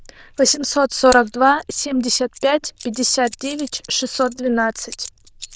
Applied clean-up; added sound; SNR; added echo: neural diffusion model UNIVERSE++.